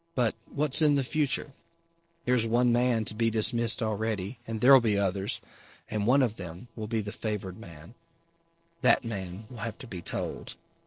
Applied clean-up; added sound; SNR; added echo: neural separator model SepFormer DNS4.